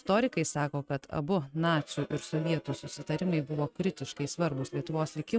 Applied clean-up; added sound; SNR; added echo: neural mask model RNNoise.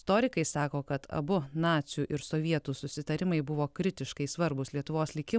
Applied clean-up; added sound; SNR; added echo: none; none; none; none.